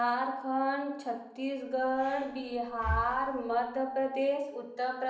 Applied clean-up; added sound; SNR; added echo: none; Breathing; 10 dB; reverberation time 0.8 s.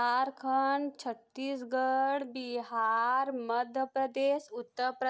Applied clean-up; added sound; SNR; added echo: none; none; none; none.